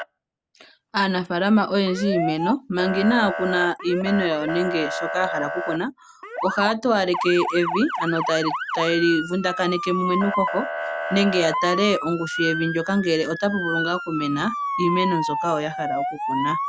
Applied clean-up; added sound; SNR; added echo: none; Motor vehicle (road) / Siren; 5 dB; none.